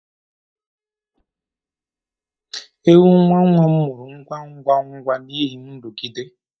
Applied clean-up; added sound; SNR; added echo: neural mask model DeepFilterNet 3.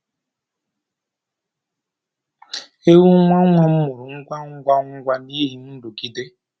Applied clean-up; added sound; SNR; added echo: none; none; none; none.